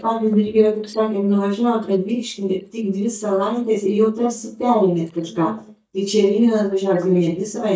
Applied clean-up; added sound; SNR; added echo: neural mask model DeepFilterNet 3.